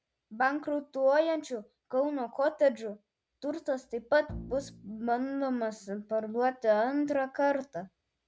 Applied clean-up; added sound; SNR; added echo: none; Bowed string instrument; 16 dB; none.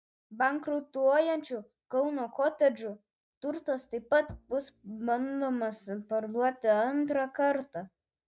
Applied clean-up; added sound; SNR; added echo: neural mask model DeepFilterNet 3.